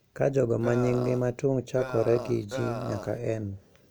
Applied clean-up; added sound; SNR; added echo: none; Burping, eructation; 9 dB; none.